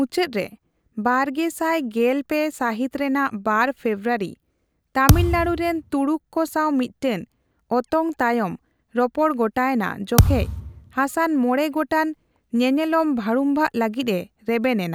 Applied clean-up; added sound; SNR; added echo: none; Thump, thud; -1 dB; none.